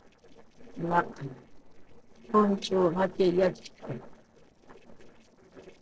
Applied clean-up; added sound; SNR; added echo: neural separator model SepFormer DNS4.